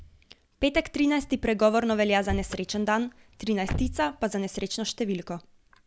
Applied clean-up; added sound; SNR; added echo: none; Slam / Car; 12 dB; none.